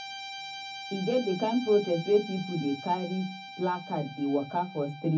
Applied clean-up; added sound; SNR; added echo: none; Guitar; 13 dB; reverberation time 0.4 s.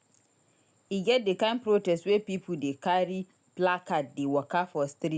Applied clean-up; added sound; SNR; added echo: none; none; none; none.